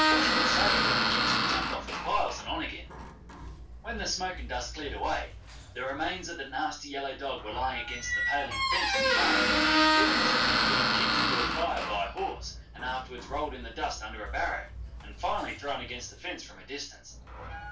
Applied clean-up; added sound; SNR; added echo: none; Squeak; -5 dB; reverberation time 0.2 s.